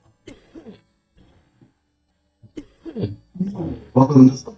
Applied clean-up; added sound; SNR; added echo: neural mask model DeepFilterNet 3.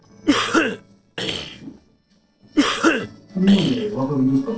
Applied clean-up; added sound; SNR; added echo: neural separator model SepFormer DNS4.